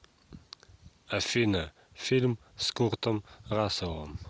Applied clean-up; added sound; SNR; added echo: none; none; none; none.